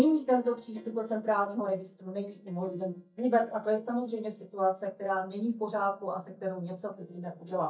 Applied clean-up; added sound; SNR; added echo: neural mask model DeepFilterNet 3.